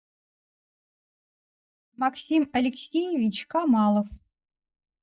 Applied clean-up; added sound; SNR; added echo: neural mask model DeepFilterNet 3.